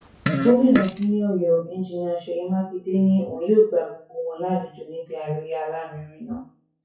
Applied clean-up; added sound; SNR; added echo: classical method WPE with log-MMSE.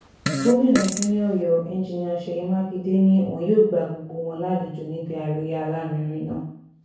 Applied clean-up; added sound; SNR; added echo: none; Fart; 6 dB; reverberation time 0.6 s.